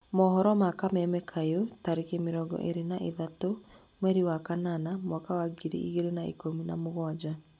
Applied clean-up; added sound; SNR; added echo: none; none; none; none.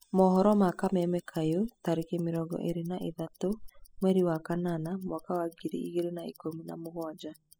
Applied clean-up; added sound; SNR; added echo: classical method spectral subtraction.